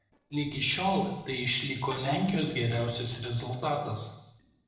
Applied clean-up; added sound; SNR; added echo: neural separator model SepFormer DNS4.